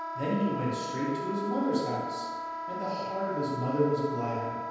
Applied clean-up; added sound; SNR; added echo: none; Wind instrument, woodwind instrument; 5 dB; reverberation time 1.2 s.